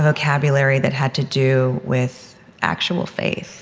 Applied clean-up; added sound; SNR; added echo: none; none; none; none.